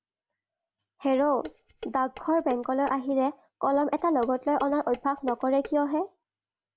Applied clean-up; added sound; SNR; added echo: none; Dishes, pots, and pans; 18 dB; none.